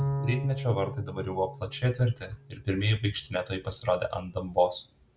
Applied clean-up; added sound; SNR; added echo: none; Bowed string instrument; 8 dB; none.